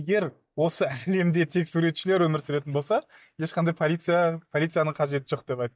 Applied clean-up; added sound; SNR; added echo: neural mask model DeepFilterNet 3.